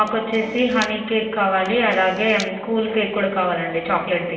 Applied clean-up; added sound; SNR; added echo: none; Camera; 19 dB; reverberation time 0.9 s.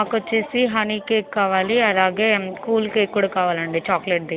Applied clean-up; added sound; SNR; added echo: none; none; none; none.